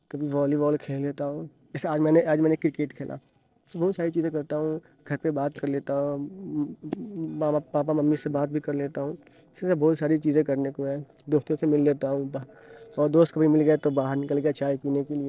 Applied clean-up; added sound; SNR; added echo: neural separator model SepFormer DNS4.